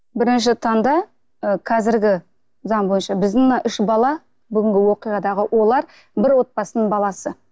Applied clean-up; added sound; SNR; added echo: none; none; none; none.